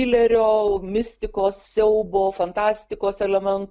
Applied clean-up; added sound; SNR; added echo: none; none; none; none.